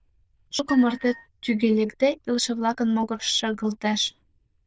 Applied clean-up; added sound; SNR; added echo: neural diffusion model UNIVERSE++.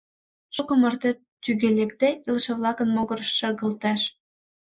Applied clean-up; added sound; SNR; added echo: neural mask model Resemble Enhance denoiser.